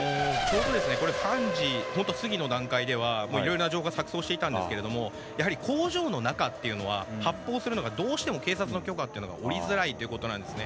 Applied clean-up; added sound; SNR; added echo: none; Race car, auto racing; 5 dB; none.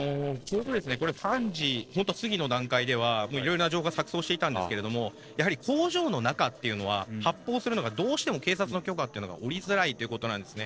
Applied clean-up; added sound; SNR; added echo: neural separator model SepFormer DNS4.